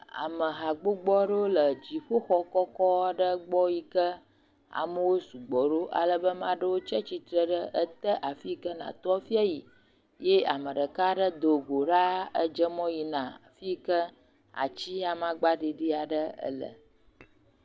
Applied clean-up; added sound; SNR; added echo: none; none; none; none.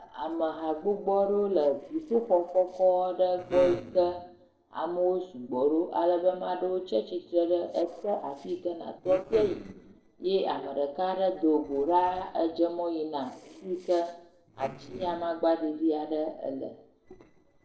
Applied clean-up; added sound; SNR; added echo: neural separator model SepFormer DNS4.